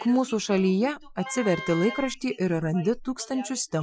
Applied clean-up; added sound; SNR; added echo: classical method Wiener filter.